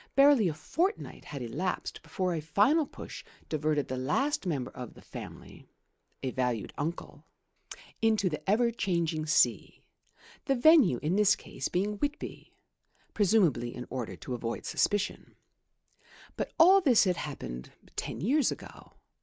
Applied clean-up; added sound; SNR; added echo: none; none; none; none.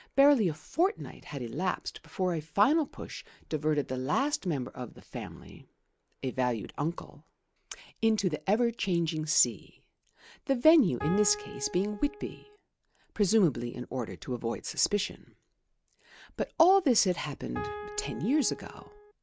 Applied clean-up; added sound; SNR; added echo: none; Piano; 11 dB; none.